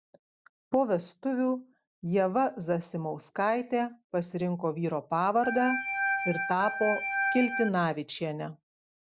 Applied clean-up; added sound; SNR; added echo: none; Organ; 1 dB; none.